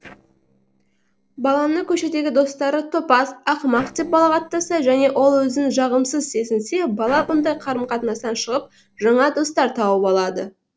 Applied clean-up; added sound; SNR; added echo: neural separator model SepFormer DNS4.